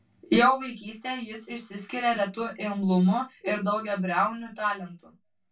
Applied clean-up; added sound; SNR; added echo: none; none; none; reverberation time 0.2 s.